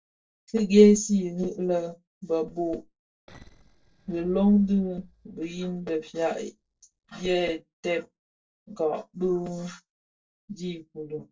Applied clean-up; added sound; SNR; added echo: neural separator model SepFormer DNS4.